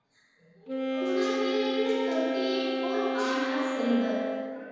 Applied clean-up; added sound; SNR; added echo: none; Wind instrument, woodwind instrument; 0 dB; reverberation time 1.9 s.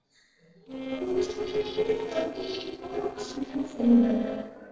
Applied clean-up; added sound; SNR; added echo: neural separator model SepFormer DNS4.